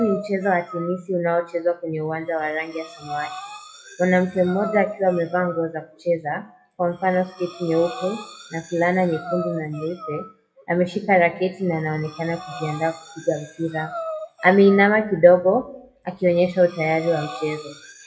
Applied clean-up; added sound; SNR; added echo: classical method WPE with log-MMSE.